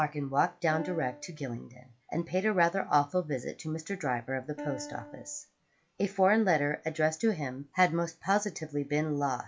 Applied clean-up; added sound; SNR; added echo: classical method log-MMSE.